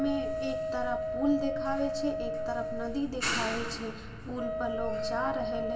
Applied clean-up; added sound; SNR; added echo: none; Wind instrument, woodwind instrument; 2 dB; reverberation time 0.2 s.